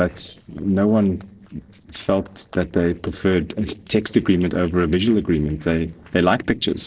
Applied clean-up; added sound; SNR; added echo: neural separator model SepFormer DNS4.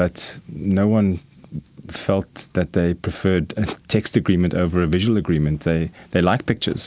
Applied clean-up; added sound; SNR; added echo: none; none; none; none.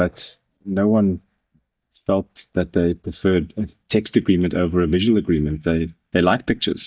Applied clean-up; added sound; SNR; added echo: neural mask model DeepFilterNet 3.